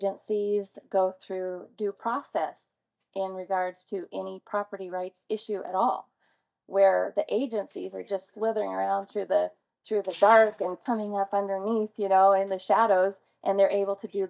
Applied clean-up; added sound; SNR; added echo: neural mask model DeepFilterNet 3.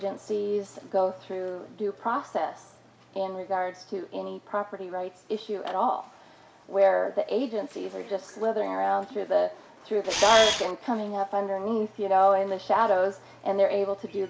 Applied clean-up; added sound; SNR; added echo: none; Camera; 0 dB; none.